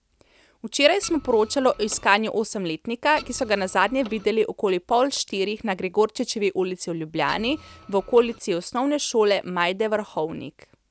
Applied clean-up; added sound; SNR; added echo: none; Printer; 19 dB; none.